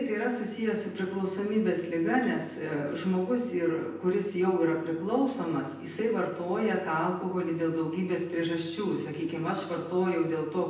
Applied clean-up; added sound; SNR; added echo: none; Tambourine; 19 dB; reverberation time 0.9 s.